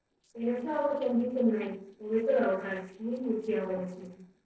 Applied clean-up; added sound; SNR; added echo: neural separator model SepFormer DNS4.